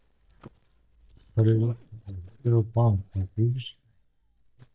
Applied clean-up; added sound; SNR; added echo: neural mask model DeepFilterNet 3.